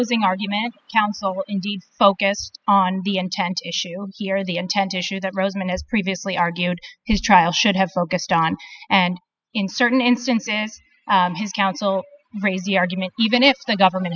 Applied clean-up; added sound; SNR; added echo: classical method spectral subtraction.